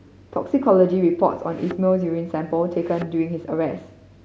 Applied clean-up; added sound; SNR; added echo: none; Thump, thud; 20 dB; none.